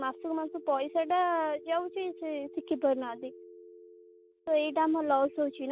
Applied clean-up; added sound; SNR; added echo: neural mask model DeepFilterNet 3.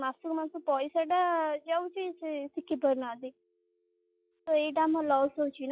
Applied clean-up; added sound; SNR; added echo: classical method log-MMSE.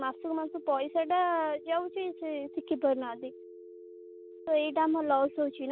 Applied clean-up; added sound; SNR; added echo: none; Telephone; 17 dB; none.